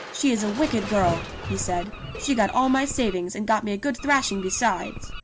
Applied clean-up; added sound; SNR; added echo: none; Bird + Crushing; 10 dB; none.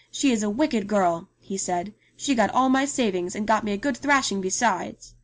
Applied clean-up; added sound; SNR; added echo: none; none; none; none.